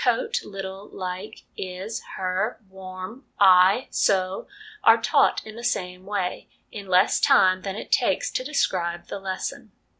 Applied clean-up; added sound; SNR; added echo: none; none; none; none.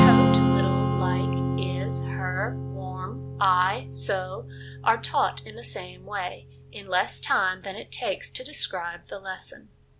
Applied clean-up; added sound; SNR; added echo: none; Strum; -2 dB; none.